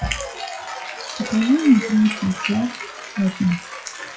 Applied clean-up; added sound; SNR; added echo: classical method log-MMSE.